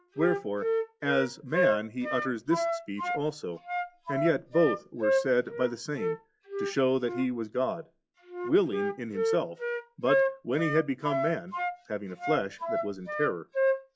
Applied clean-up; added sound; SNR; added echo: classical method log-MMSE.